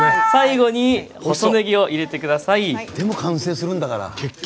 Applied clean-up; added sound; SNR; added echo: none; none; none; none.